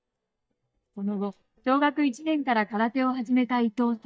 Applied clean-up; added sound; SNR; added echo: neural mask model DeepFilterNet 3.